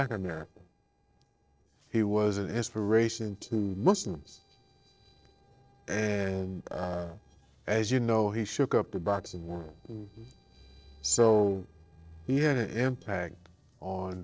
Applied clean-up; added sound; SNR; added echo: neural separator model SepFormer DNS4.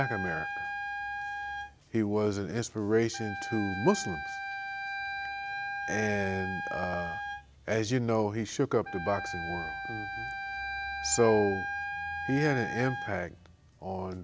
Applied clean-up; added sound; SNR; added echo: none; Wind instrument, woodwind instrument; 5 dB; none.